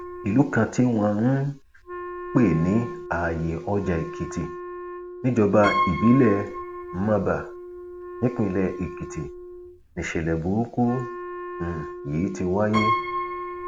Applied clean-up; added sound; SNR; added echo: none; Piano + Wind instrument, woodwind instrument; 8 dB; none.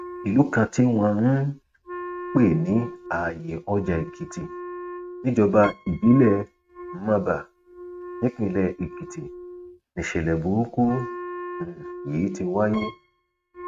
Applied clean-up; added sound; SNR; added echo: neural mask model RNNoise.